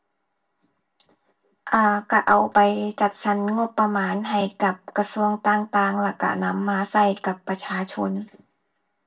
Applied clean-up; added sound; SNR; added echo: none; none; none; reverberation time 0.2 s.